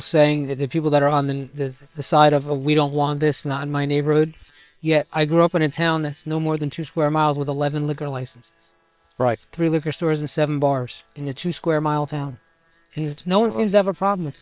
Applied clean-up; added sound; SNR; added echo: neural separator model SepFormer WHAM!.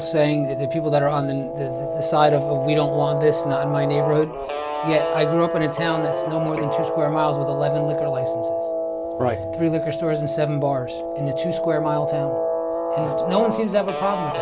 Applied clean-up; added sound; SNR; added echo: none; Guitar; 1 dB; none.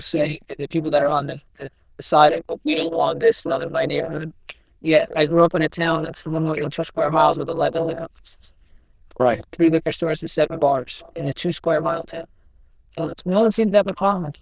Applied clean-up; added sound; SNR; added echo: neural diffusion model UNIVERSE++.